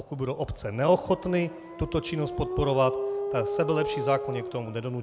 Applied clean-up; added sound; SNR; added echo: none; Dog; 6 dB; none.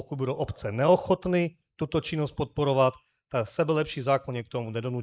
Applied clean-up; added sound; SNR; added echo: neural mask model Resemble Enhance denoiser.